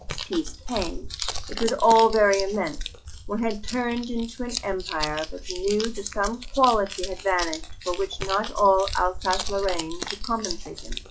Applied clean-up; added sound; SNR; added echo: classical method log-MMSE.